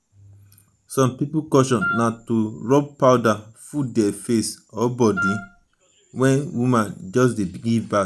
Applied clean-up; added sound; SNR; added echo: none; Wind instrument, woodwind instrument; 7 dB; none.